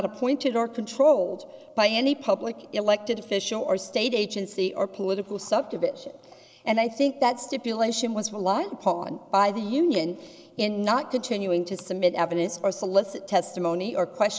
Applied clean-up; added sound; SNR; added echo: none; none; none; none.